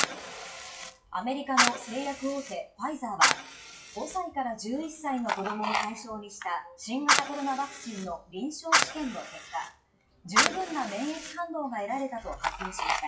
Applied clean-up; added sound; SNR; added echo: classical method WPE with log-MMSE.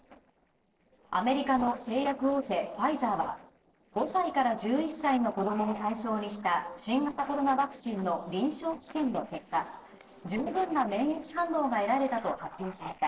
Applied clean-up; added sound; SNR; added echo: neural separator model SepFormer DNS4.